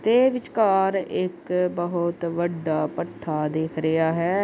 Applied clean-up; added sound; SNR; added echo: none; none; none; none.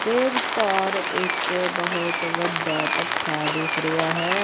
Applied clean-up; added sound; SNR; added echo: none; Rain; -1 dB; none.